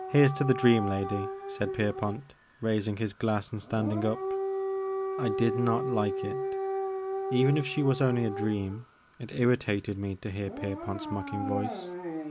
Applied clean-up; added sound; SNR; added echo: none; Siren / Dog; 5 dB; none.